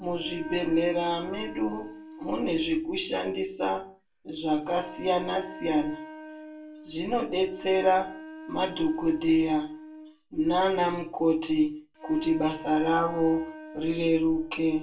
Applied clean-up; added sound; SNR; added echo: none; Wind instrument, woodwind instrument; 16 dB; reverberation time 0.3 s.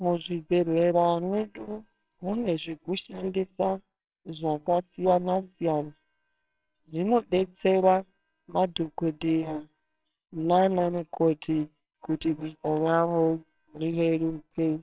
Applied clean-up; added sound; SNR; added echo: neural separator model SepFormer WHAMR!.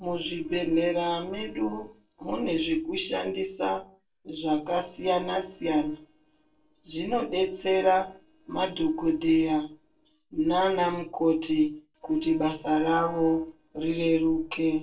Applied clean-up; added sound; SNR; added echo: neural separator model SepFormer DNS4.